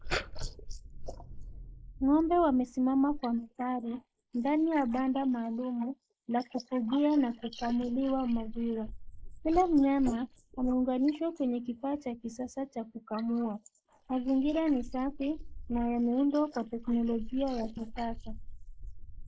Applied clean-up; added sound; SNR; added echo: neural mask model Resemble Enhance denoiser.